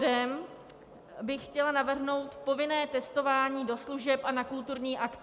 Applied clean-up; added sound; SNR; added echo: none; none; none; none.